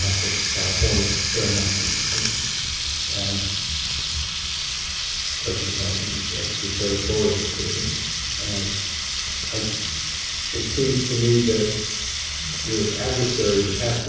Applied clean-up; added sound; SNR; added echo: none; Water tap, faucet; 0 dB; reverberation time 1.1 s.